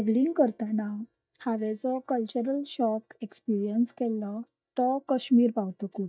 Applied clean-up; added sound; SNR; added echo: neural mask model DeepFilterNet 3.